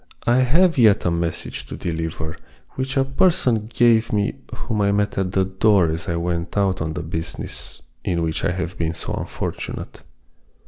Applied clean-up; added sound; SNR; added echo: none; none; none; none.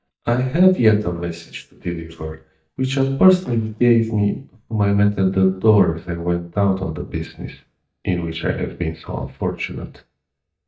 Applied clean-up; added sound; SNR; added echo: neural mask model DeepFilterNet 3.